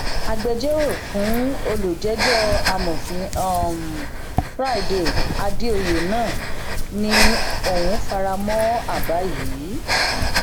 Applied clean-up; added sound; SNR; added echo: none; Breathing; -3 dB; none.